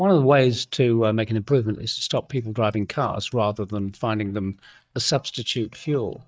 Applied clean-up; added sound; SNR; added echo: neural mask model DeepFilterNet 3.